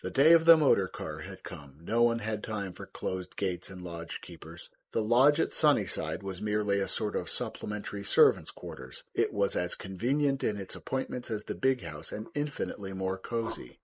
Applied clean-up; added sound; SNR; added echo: neural mask model Resemble Enhance denoiser.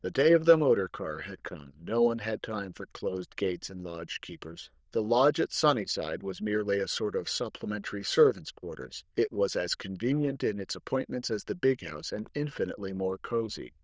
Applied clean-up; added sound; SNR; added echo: neural diffusion model UNIVERSE++.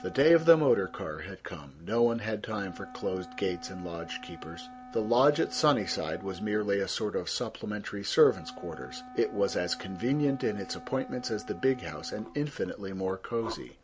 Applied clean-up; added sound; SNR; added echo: none; Wind instrument, woodwind instrument; 18 dB; none.